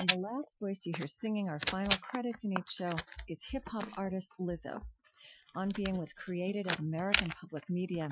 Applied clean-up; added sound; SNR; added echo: classical method Wiener filter.